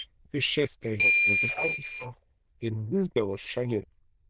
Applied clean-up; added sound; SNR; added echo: neural diffusion model UNIVERSE++.